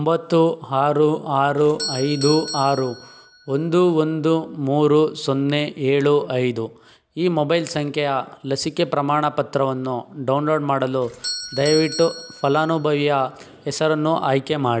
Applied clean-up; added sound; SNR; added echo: none; Doorbell; 17 dB; none.